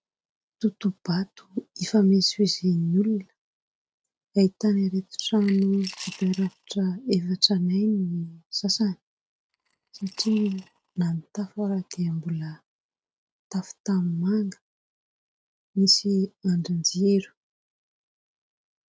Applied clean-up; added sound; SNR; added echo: neural mask model RNNoise.